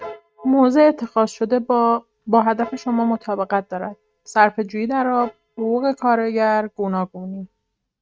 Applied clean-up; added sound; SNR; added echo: neural mask model RNNoise.